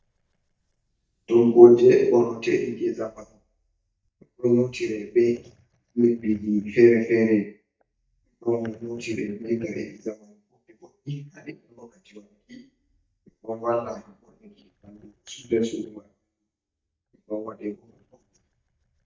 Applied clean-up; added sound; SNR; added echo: neural mask model DeepFilterNet 3.